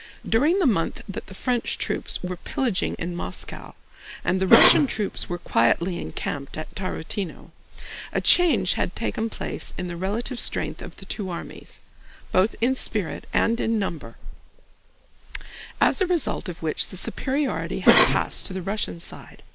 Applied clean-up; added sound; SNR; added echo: none; Cough; -1 dB; none.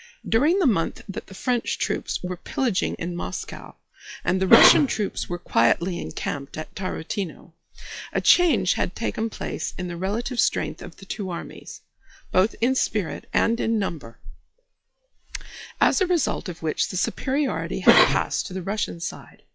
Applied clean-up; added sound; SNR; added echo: classical method log-MMSE.